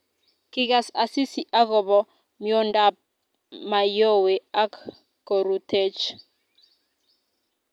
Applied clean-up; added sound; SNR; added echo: none; none; none; none.